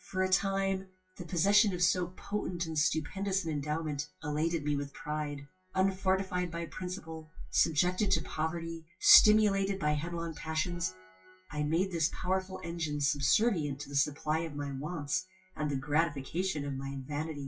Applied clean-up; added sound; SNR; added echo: classical method WPE with log-MMSE.